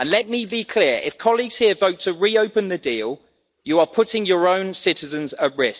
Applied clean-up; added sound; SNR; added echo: neural mask model Resemble Enhance denoiser.